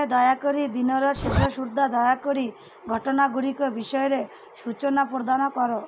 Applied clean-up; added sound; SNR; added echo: none; Zipper (clothing); -1 dB; none.